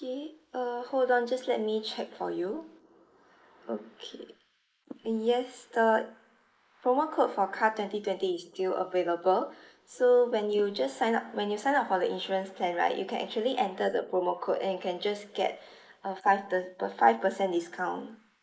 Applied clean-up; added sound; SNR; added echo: neural mask model Resemble Enhance denoiser.